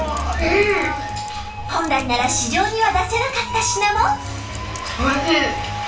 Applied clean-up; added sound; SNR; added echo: none; Typing; 20 dB; reverberation time 0.3 s.